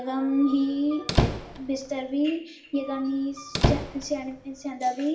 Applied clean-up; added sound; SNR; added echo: none; Squeak; 3 dB; reverberation time 0.5 s.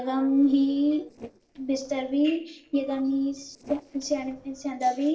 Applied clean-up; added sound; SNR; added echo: neural separator model SepFormer DNS4.